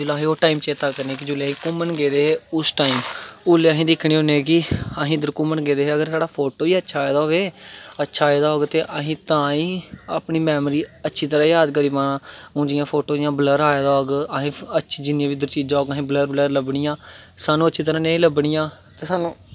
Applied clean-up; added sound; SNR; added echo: none; none; none; none.